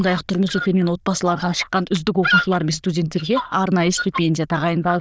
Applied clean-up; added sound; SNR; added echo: neural diffusion model UNIVERSE++.